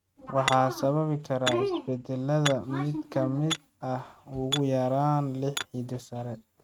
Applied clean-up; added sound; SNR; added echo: neural mask model RNNoise.